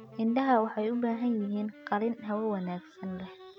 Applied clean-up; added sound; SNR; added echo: none; Wind instrument, woodwind instrument; 20 dB; none.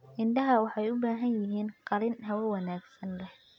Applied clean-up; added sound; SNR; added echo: none; none; none; none.